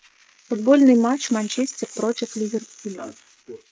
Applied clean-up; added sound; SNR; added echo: neural mask model Resemble Enhance denoiser.